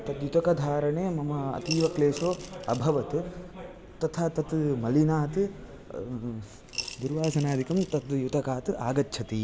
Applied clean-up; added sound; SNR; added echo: none; Coin (dropping) / Glass; 14 dB; none.